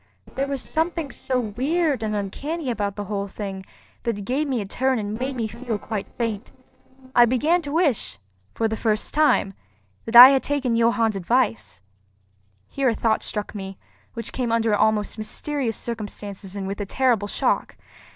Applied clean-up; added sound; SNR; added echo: neural separator model SepFormer DNS4.